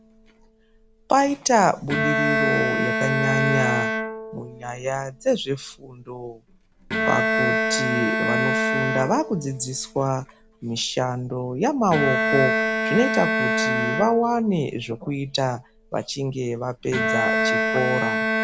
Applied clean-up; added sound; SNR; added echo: none; Bowed string instrument; 0 dB; none.